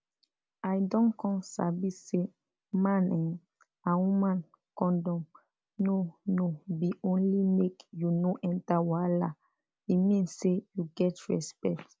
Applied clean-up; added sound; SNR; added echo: none; none; none; none.